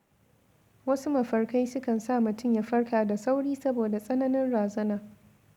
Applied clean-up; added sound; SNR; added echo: none; none; none; none.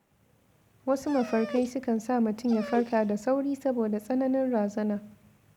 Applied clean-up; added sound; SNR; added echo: none; Dog; 14 dB; none.